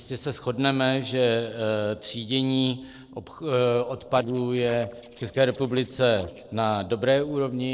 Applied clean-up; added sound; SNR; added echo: neural separator model SepFormer DNS4.